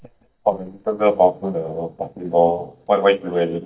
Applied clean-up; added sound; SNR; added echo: neural mask model DeepFilterNet 3.